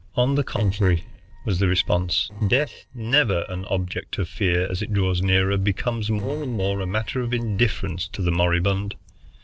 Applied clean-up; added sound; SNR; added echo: neural separator model SepFormer DNS4.